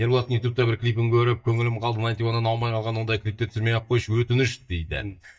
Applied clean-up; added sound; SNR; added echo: neural mask model DeepFilterNet 3.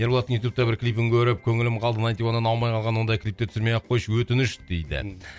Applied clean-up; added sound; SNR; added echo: none; none; none; none.